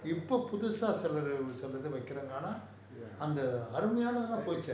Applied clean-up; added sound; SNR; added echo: none; none; none; none.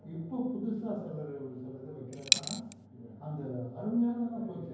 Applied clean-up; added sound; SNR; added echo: none; Coin (dropping); -5 dB; reverberation time 0.9 s.